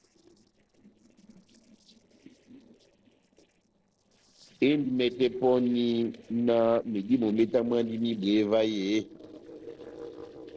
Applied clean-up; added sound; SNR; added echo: neural separator model SepFormer DNS4.